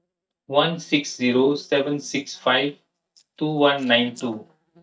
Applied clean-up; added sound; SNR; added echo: neural mask model DeepFilterNet 3.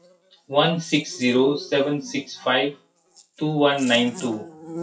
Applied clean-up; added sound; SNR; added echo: classical method WPE with log-MMSE.